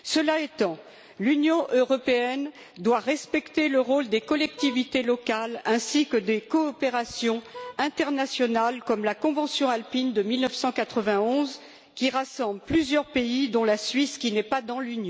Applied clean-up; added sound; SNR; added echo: none; Vehicle horn, car horn, honking; 20 dB; none.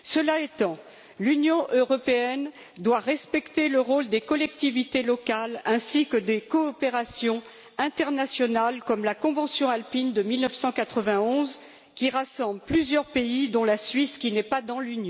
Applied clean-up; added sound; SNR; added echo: none; none; none; none.